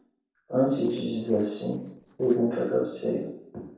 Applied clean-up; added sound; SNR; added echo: neural separator model SepFormer DNS4.